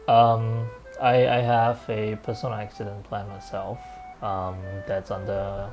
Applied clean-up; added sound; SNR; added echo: none; Wind instrument, woodwind instrument; 18 dB; none.